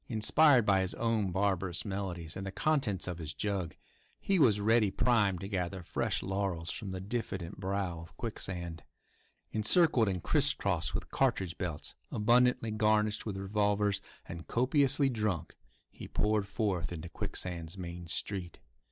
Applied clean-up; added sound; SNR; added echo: none; none; none; none.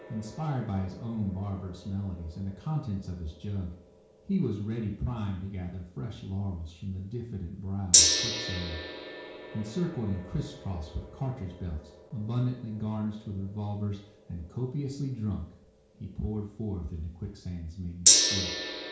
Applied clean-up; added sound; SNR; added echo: none; Gong; -1 dB; reverberation time 0.6 s.